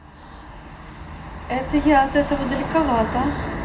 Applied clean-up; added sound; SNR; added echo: none; none; none; reverberation time 0.4 s.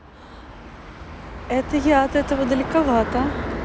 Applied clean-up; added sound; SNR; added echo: none; none; none; none.